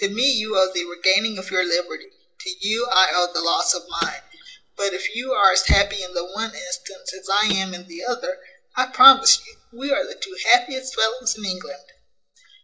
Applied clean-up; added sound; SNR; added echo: neural separator model SepFormer DNS4.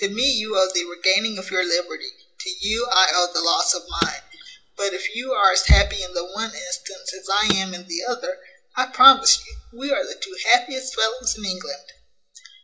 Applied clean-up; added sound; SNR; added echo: none; Car; 14 dB; reverberation time 0.4 s.